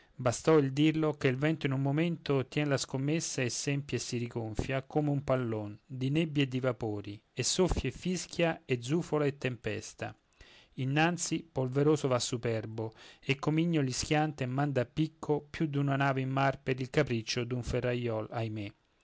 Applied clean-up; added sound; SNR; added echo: none; none; none; none.